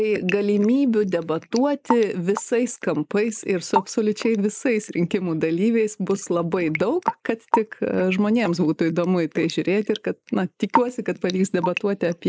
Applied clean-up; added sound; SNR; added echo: neural mask model Resemble Enhance denoiser.